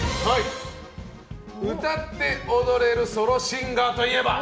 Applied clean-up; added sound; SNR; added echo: none; none; none; none.